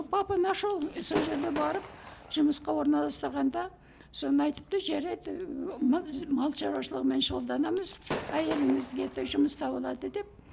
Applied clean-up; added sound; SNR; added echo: none; Gunshot, gunfire / Fireworks; 14 dB; none.